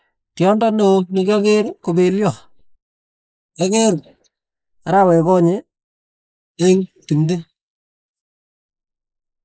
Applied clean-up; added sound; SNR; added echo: neural mask model Resemble Enhance denoiser.